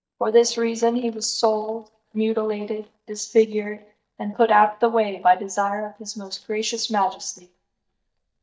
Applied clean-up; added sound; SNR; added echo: neural mask model DeepFilterNet 3.